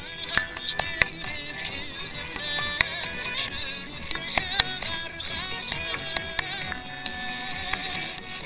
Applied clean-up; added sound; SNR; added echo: neural separator model SepFormer WHAMR!.